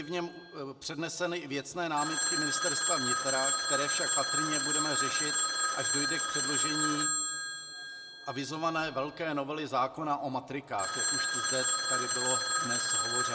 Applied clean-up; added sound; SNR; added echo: none; Telephone; -4 dB; reverberation time 0.8 s.